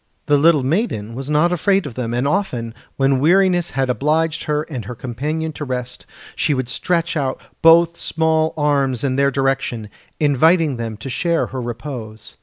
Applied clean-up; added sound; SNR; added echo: none; none; none; none.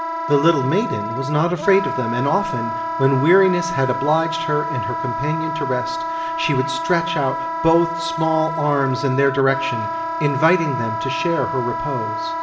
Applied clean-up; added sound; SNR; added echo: none; Wind instrument, woodwind instrument; 4 dB; reverberation time 1.0 s.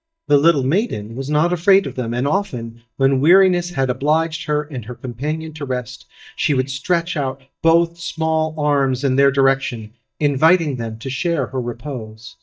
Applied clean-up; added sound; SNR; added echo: neural mask model DeepFilterNet 3.